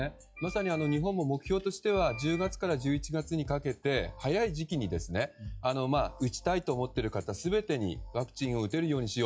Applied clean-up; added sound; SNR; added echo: classical method log-MMSE.